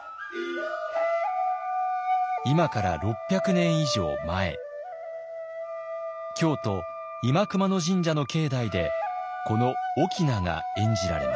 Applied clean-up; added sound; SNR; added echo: none; Wind instrument, woodwind instrument; 17 dB; none.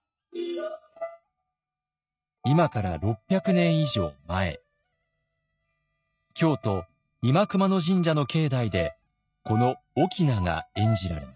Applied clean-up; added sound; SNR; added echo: neural mask model RNNoise.